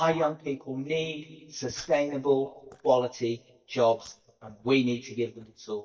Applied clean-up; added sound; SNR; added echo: neural mask model DeepFilterNet 3.